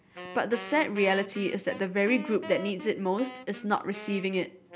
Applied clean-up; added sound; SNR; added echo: none; Wind instrument, woodwind instrument; 15 dB; none.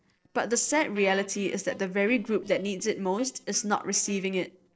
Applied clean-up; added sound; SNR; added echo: neural separator model SepFormer DNS4.